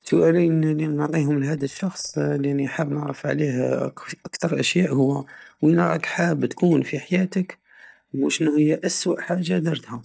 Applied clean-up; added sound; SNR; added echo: neural mask model DeepFilterNet 3.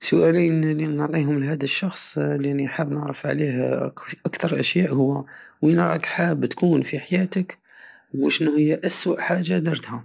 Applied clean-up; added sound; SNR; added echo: none; none; none; none.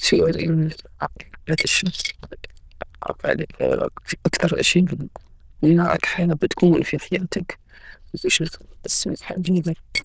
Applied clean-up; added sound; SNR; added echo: neural diffusion model UNIVERSE++.